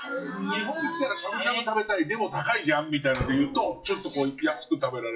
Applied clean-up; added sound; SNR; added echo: classical method WPE with log-MMSE.